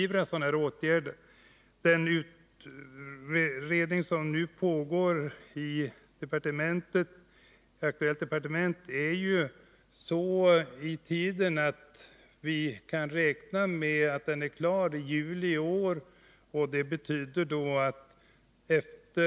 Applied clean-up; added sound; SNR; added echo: none; none; none; none.